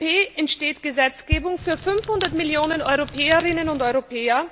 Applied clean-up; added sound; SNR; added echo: none; Crackle + Bass drum; 10 dB; none.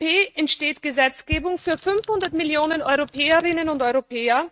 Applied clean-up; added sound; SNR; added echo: neural mask model RNNoise.